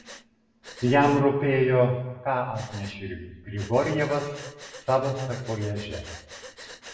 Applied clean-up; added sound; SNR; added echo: none; Breathing; 19 dB; reverberation time 1.0 s.